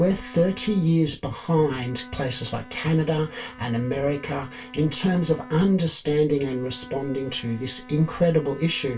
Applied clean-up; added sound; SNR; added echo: none; Bowed string instrument; 20 dB; reverberation time 0.2 s.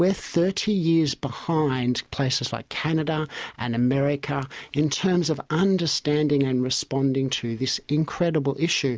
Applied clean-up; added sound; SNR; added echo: none; none; none; none.